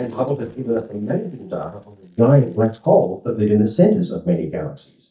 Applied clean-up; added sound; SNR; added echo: neural mask model DeepFilterNet 3.